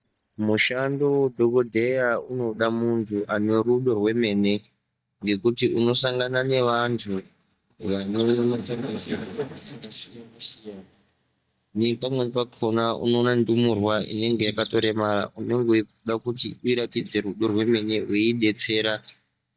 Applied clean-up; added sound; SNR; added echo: neural mask model DeepFilterNet 3.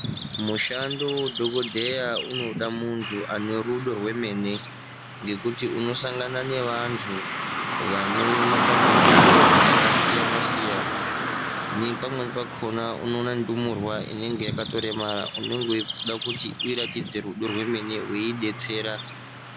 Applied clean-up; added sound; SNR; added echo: none; Car passing by / Traffic noise, roadway noise; -3 dB; none.